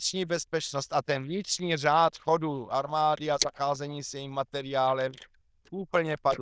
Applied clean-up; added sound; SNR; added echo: neural diffusion model UNIVERSE++.